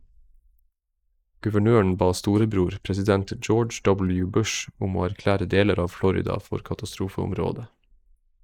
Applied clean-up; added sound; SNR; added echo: neural mask model Resemble Enhance denoiser.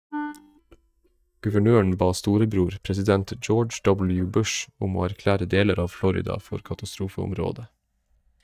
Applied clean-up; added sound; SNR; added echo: neural mask model DeepFilterNet 3.